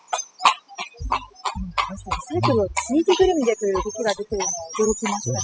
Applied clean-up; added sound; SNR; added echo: classical method spectral subtraction.